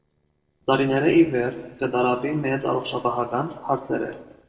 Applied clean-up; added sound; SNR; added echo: neural separator model SepFormer DNS4.